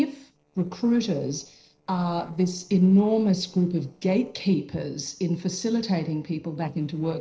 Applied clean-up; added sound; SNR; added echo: neural separator model SepFormer DNS4.